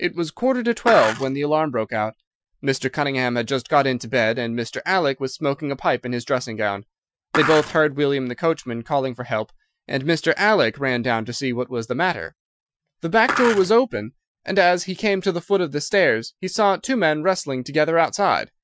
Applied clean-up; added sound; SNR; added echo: classical method Wiener filter.